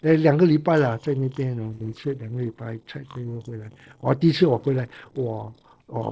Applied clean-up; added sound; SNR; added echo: neural separator model SepFormer DNS4.